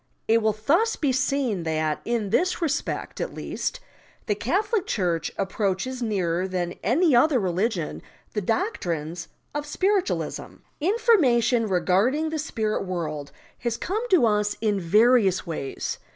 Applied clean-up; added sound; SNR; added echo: none; none; none; none.